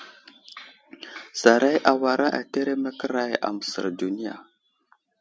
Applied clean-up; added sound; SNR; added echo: none; none; none; none.